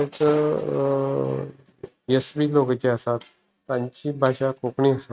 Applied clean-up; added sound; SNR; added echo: neural mask model RNNoise.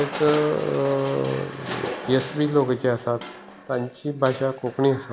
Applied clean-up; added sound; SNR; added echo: none; Crushing; 11 dB; none.